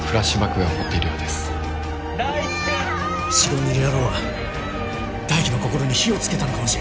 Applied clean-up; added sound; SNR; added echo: none; none; none; none.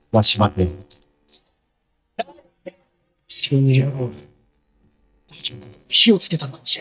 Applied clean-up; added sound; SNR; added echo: neural mask model DeepFilterNet 3.